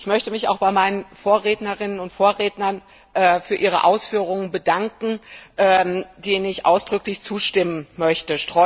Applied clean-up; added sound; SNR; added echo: none; none; none; none.